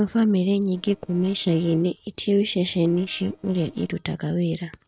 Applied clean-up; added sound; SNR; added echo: neural separator model SepFormer DNS4.